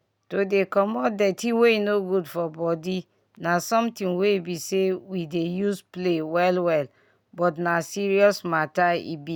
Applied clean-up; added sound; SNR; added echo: none; none; none; none.